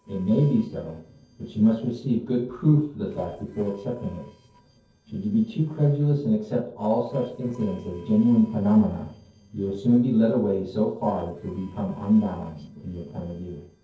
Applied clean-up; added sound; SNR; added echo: neural separator model SepFormer DNS4.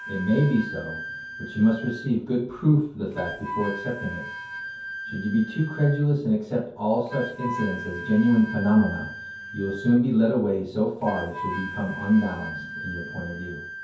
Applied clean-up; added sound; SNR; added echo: none; Wind instrument, woodwind instrument; 12 dB; reverberation time 0.6 s.